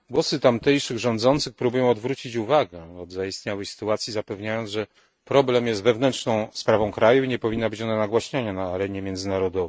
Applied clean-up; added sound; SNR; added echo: neural mask model RNNoise.